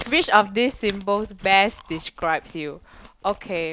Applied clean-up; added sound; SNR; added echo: none; Chewing, mastication; 19 dB; none.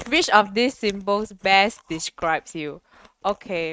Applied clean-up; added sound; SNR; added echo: neural mask model RNNoise.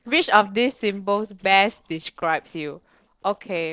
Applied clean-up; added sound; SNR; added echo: neural separator model SepFormer DNS4.